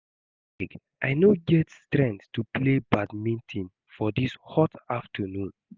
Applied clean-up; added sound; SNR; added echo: none; none; none; none.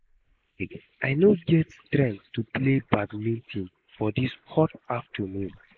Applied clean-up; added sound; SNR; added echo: neural mask model Resemble Enhance denoiser.